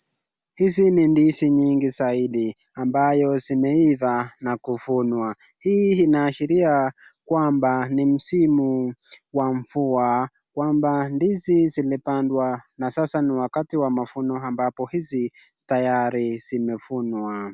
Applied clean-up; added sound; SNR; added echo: none; none; none; none.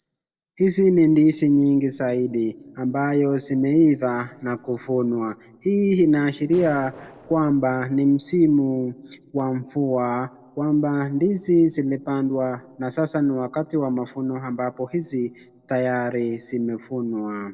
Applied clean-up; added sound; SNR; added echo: neural separator model SepFormer DNS4.